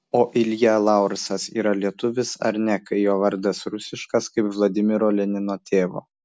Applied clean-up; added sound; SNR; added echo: none; none; none; none.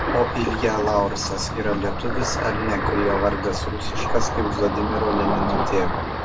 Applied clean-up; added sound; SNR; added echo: none; Ocean; -1 dB; reverberation time 0.2 s.